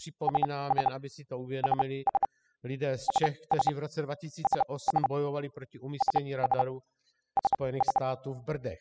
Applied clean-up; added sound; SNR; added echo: classical method spectral subtraction.